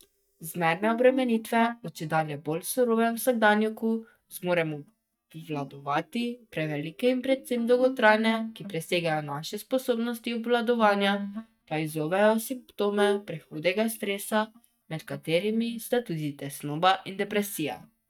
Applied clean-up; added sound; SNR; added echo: neural mask model DeepFilterNet 3.